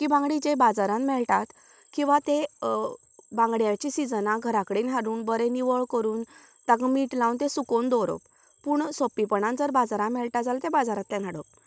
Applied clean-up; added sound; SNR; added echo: none; none; none; none.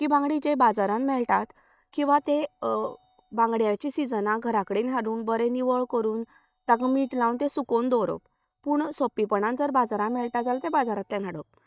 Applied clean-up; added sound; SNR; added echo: neural mask model DeepFilterNet 3.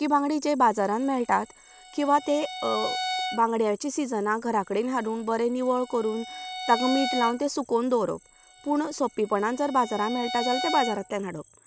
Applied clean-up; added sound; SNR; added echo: none; Bowed string instrument; 10 dB; none.